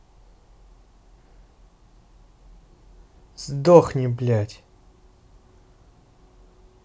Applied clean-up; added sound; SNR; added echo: none; none; none; none.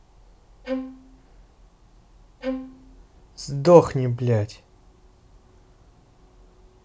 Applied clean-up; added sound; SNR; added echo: none; Bowed string instrument; 8 dB; none.